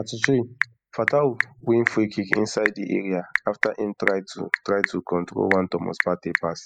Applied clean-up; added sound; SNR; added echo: classical method spectral subtraction.